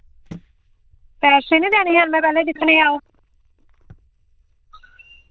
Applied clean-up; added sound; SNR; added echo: neural diffusion model UNIVERSE++.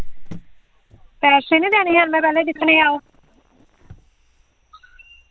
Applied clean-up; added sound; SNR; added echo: none; Cricket; 14 dB; none.